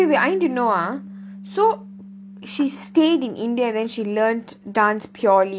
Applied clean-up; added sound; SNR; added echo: none; Bass guitar; 18 dB; none.